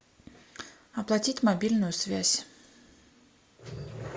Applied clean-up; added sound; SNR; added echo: none; none; none; none.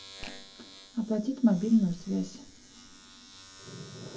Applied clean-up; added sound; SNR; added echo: none; Domestic sounds, home sounds; 18 dB; reverberation time 0.4 s.